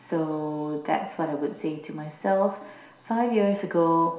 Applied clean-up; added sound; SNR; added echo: none; none; none; reverberation time 0.7 s.